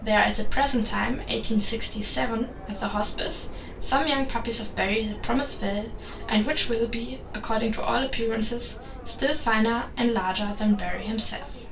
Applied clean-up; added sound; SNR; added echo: none; Subway, metro, underground; 11 dB; reverberation time 0.2 s.